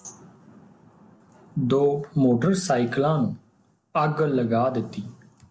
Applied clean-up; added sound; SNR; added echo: none; none; none; none.